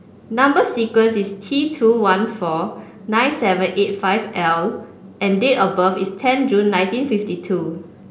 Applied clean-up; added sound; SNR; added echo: none; none; none; none.